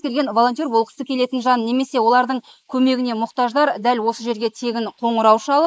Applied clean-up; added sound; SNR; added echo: neural mask model Resemble Enhance denoiser.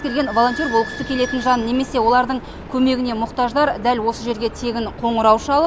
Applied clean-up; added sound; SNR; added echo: none; Squeak / Idling; 16 dB; none.